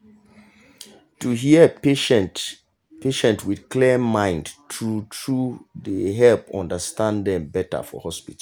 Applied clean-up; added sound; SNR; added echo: none; none; none; none.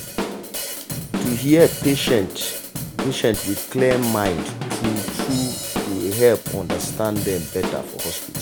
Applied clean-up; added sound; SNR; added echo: none; Drum / Drum kit; 5 dB; none.